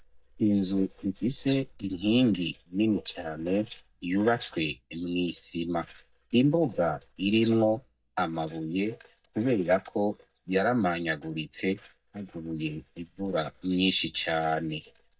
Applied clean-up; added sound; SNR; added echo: neural mask model DeepFilterNet 3.